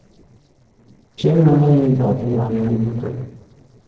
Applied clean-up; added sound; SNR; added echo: neural separator model SepFormer DNS4.